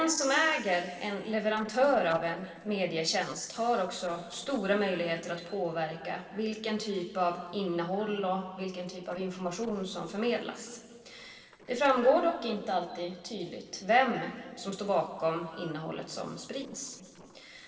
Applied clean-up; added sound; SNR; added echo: neural separator model SepFormer DNS4.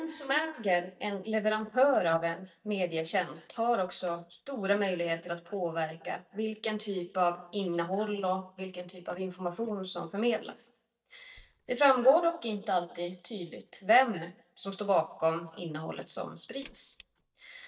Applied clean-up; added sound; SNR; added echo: neural mask model DeepFilterNet 3.